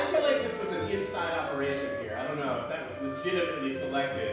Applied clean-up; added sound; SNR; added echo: none; Wind instrument, woodwind instrument; 7 dB; reverberation time 0.9 s.